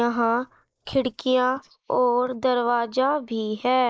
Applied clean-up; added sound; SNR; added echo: neural mask model Resemble Enhance denoiser.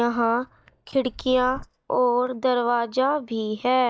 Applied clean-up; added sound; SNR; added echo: neural mask model DeepFilterNet 3.